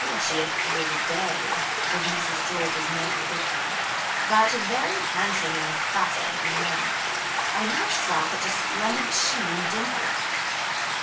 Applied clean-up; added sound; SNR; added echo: none; Stream; -5 dB; reverberation time 0.2 s.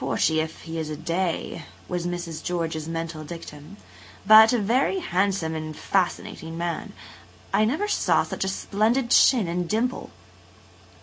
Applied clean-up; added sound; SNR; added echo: none; none; none; none.